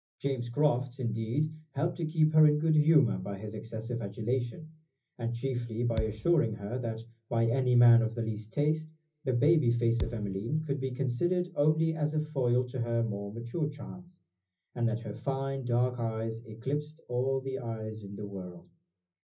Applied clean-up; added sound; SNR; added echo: none; Thump, thud; 9 dB; reverberation time 0.4 s.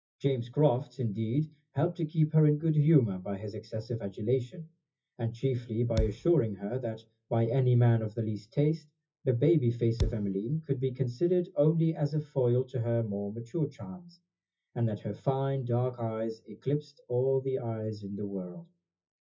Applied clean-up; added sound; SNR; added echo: classical method WPE with log-MMSE.